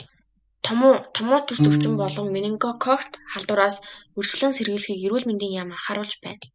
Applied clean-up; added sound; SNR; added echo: none; Piano; 6 dB; none.